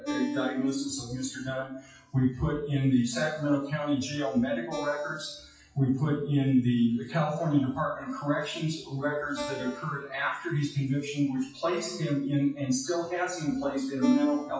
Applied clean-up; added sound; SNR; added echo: classical method WPE with log-MMSE.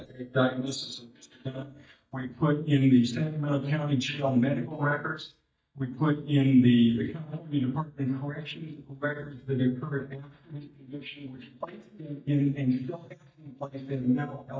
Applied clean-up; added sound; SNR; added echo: neural mask model DeepFilterNet 3.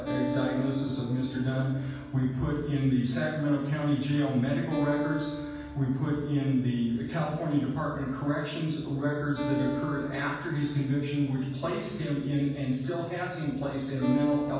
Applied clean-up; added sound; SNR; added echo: none; Acoustic guitar; 9 dB; reverberation time 1.2 s.